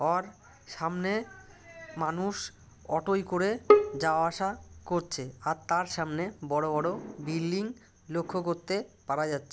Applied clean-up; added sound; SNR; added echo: none; Bowed string instrument; -4 dB; none.